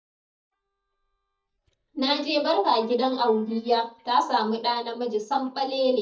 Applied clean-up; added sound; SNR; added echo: neural mask model DeepFilterNet 3.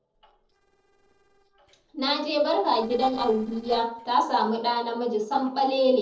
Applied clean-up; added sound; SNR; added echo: neural separator model SepFormer DNS4.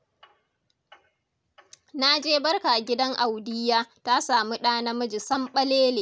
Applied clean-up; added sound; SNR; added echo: none; none; none; none.